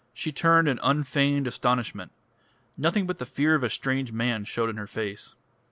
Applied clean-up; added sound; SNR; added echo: none; none; none; none.